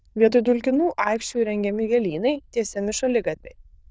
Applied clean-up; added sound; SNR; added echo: neural diffusion model UNIVERSE++.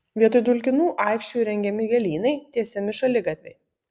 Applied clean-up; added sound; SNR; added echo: none; none; none; none.